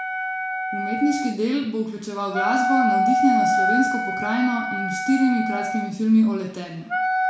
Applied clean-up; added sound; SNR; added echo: none; Wind instrument, woodwind instrument; 1 dB; reverberation time 0.6 s.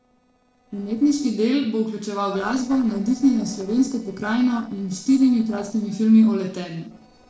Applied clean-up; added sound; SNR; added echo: neural separator model SepFormer DNS4.